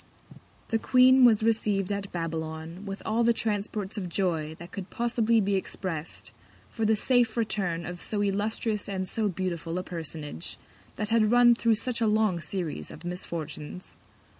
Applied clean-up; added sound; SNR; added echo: none; none; none; none.